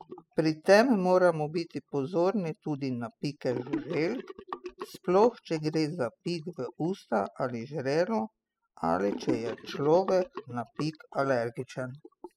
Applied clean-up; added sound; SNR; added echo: classical method spectral subtraction.